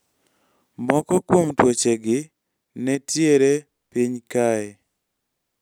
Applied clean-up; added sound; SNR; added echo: none; none; none; none.